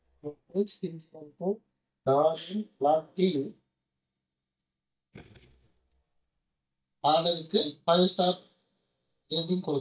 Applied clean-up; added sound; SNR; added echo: neural mask model DeepFilterNet 3.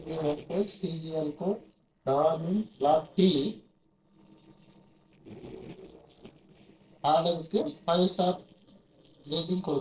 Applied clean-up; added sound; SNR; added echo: neural separator model SepFormer DNS4.